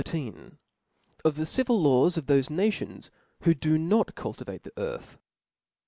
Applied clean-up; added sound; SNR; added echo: none; none; none; none.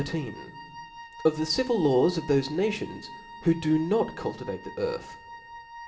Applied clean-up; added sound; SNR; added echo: none; Wind instrument, woodwind instrument; 16 dB; reverberation time 1.7 s.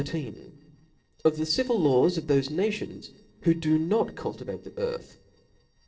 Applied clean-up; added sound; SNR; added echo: neural separator model SepFormer DNS4.